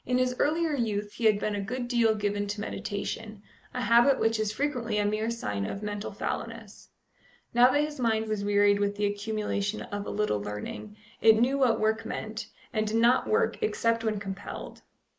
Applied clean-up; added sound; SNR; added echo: neural mask model Resemble Enhance denoiser.